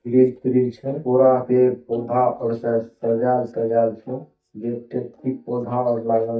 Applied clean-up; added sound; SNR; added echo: neural mask model DeepFilterNet 3.